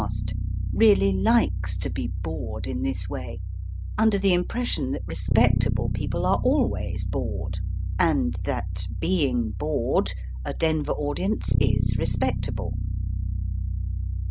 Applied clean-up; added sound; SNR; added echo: none; Bass guitar; -1 dB; none.